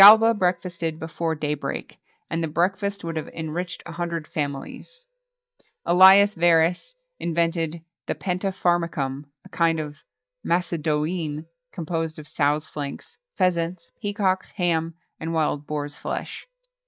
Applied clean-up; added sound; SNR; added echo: neural mask model DeepFilterNet 3.